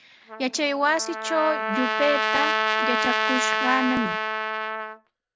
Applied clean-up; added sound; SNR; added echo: none; Trumpet; -1 dB; none.